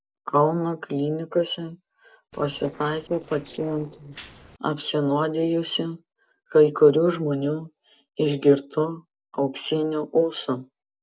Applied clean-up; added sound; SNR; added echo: neural separator model SepFormer DNS4.